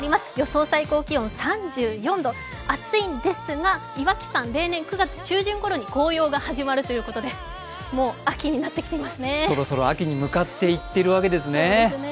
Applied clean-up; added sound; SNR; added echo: none; none; none; none.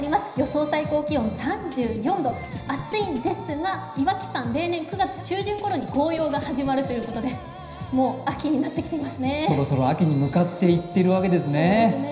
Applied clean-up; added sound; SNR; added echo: none; Drum kit; 17 dB; reverberation time 0.9 s.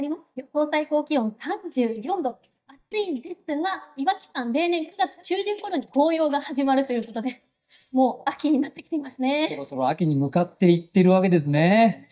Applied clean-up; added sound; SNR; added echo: neural mask model DeepFilterNet 3.